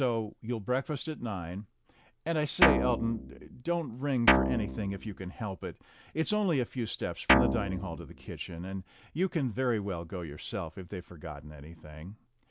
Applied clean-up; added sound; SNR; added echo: none; Guitar; -5 dB; none.